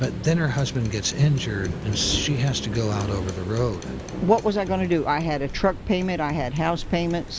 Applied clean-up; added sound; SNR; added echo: none; Waves, surf; 11 dB; none.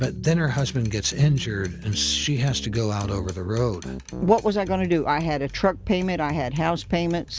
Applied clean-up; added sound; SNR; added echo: none; none; none; none.